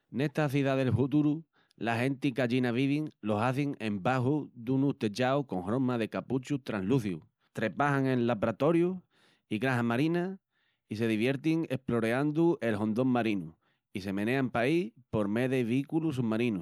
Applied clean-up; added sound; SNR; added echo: none; none; none; none.